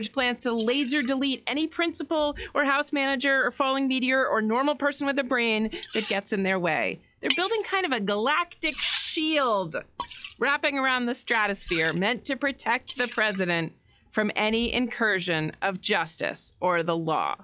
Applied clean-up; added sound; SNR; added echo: classical method log-MMSE.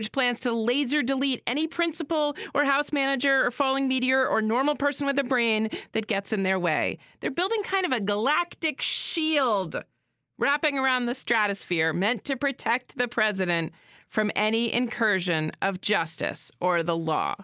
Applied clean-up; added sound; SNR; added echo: none; none; none; none.